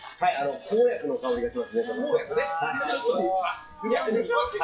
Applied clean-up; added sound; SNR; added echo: classical method WPE with log-MMSE.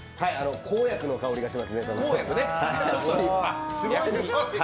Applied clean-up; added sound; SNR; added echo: none; none; none; none.